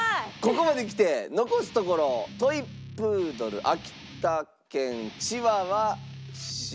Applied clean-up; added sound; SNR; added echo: none; Guitar; 16 dB; none.